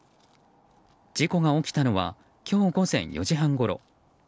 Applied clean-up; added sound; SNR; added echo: none; none; none; none.